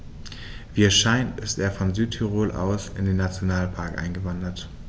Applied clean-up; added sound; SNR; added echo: none; none; none; none.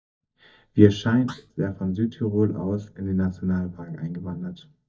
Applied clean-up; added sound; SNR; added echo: neural mask model DeepFilterNet 3.